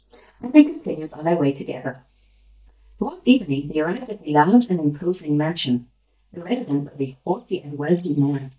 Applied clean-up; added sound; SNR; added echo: neural mask model DeepFilterNet 3.